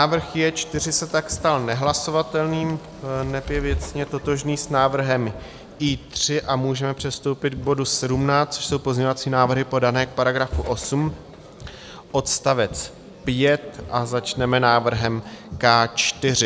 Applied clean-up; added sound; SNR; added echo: none; Walk, footsteps; 16 dB; none.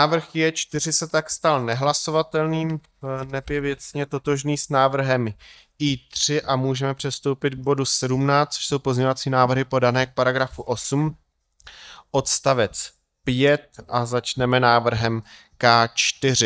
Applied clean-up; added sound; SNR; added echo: neural mask model DeepFilterNet 3.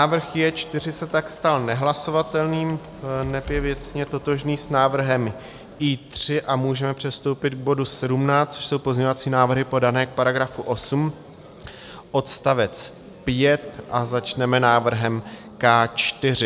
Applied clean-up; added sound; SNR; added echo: none; none; none; none.